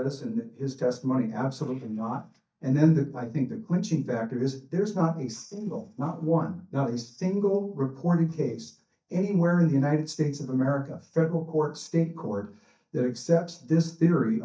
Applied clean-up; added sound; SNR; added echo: neural mask model DeepFilterNet 3.